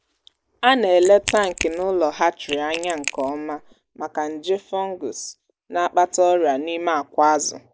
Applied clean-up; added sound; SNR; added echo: neural mask model Resemble Enhance denoiser.